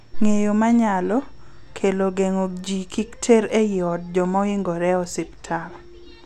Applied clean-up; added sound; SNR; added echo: none; none; none; none.